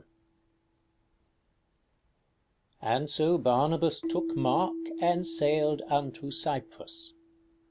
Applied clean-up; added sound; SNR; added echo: none; Keyboard (musical); 10 dB; none.